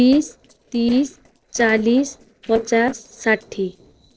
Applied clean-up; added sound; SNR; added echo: neural separator model SepFormer DNS4.